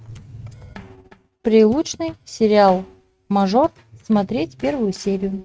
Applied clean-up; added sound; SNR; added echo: neural mask model RNNoise.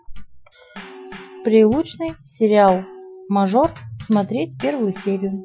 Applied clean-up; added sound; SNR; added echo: classical method Wiener filter.